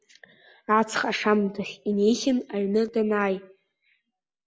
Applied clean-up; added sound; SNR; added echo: none; none; none; none.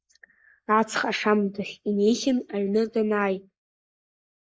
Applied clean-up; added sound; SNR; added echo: neural mask model Resemble Enhance denoiser.